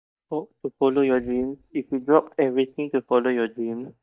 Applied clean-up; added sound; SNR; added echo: neural mask model DeepFilterNet 3.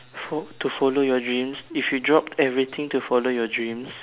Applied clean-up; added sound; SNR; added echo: none; none; none; none.